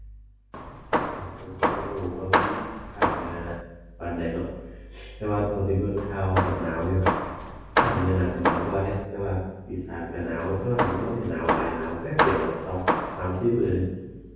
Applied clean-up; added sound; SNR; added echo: none; Hammer; -1 dB; reverberation time 1.3 s.